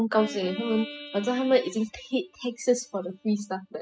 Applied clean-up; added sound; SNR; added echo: classical method spectral subtraction.